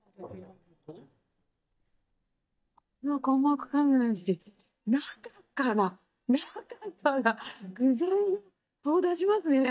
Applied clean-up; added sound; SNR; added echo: neural mask model DeepFilterNet 3.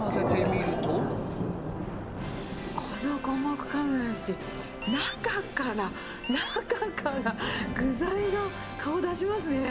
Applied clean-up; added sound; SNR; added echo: none; Thunder / Rain; 4 dB; none.